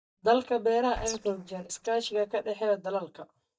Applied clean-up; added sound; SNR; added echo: neural mask model DeepFilterNet 3.